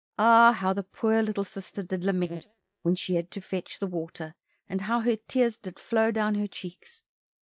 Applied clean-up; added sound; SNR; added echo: neural mask model DeepFilterNet 3.